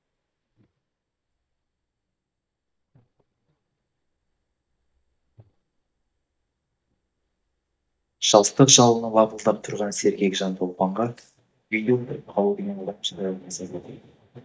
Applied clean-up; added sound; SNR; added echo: neural mask model DeepFilterNet 3.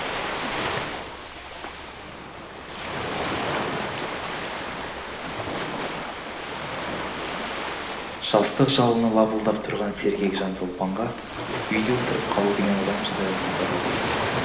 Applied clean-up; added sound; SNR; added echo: none; Ocean; 2 dB; reverberation time 1.0 s.